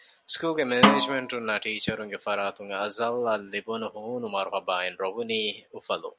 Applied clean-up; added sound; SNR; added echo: none; Snare drum; -4 dB; none.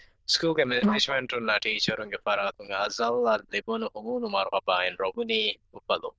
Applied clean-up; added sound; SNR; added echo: neural diffusion model UNIVERSE++.